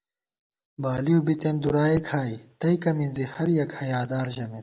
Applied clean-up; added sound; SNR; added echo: none; none; none; none.